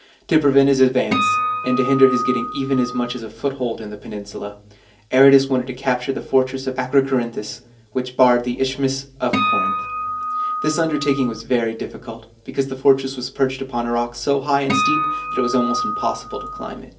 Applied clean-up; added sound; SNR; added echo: none; Acoustic guitar; 2 dB; reverberation time 0.3 s.